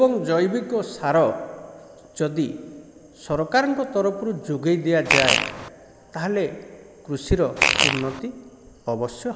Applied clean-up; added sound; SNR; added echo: none; Fart; -3 dB; none.